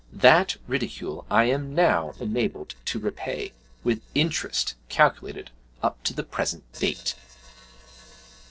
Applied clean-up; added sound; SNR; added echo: neural separator model SepFormer DNS4.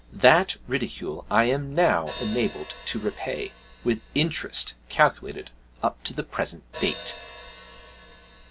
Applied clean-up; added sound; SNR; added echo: none; Hi-hat; 16 dB; none.